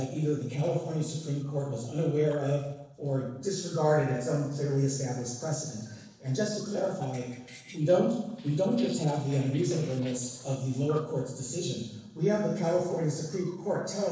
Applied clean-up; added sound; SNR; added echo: neural separator model SepFormer DNS4.